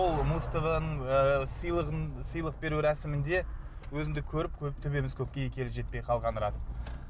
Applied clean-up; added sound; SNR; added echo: none; none; none; none.